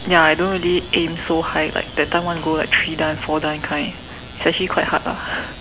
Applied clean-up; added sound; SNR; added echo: none; Alarm; 15 dB; none.